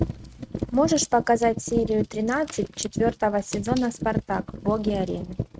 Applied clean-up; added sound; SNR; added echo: neural mask model RNNoise.